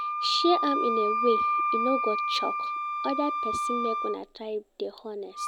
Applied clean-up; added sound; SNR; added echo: none; Wind instrument, woodwind instrument; -1 dB; none.